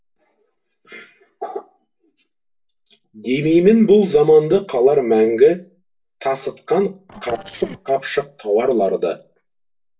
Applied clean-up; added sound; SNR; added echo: neural separator model SepFormer DNS4.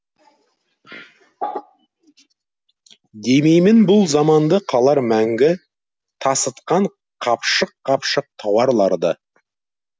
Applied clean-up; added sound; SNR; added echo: none; none; none; none.